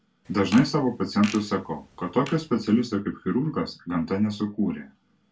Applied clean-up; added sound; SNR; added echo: none; Fart; 17 dB; reverberation time 0.2 s.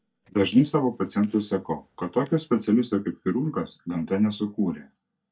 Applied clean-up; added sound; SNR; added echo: neural mask model DeepFilterNet 3.